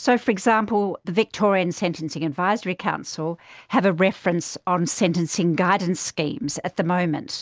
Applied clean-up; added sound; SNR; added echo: none; none; none; none.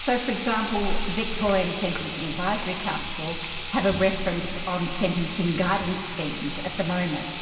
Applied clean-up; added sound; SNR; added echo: none; Sink (filling or washing) / Water tap, faucet; -3 dB; reverberation time 2.6 s.